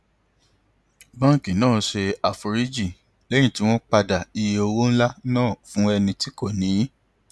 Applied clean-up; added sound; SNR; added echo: none; none; none; none.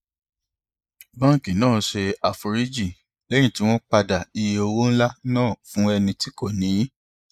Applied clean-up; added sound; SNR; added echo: neural mask model Resemble Enhance denoiser.